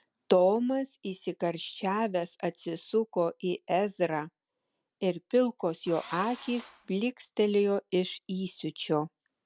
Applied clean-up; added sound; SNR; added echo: none; Engine / Drill; 18 dB; none.